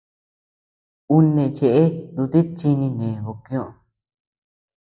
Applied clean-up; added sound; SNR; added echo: none; none; none; none.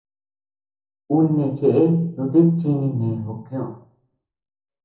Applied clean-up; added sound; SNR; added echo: none; none; none; reverberation time 0.7 s.